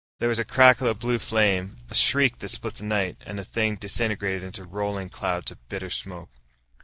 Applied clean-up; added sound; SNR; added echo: neural mask model DeepFilterNet 3.